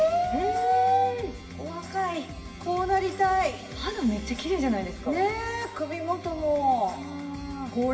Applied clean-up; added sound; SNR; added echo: none; none; none; reverberation time 0.8 s.